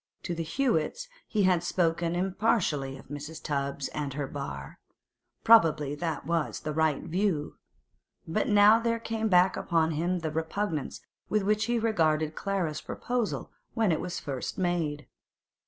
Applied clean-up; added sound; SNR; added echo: none; none; none; none.